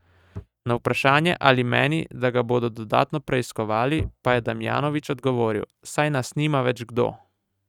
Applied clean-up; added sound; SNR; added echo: neural mask model RNNoise.